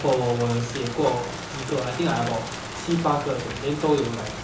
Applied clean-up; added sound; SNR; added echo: none; Rain; 9 dB; reverberation time 0.8 s.